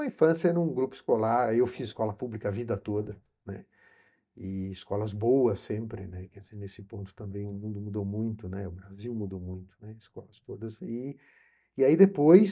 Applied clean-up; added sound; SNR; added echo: neural mask model DeepFilterNet 3.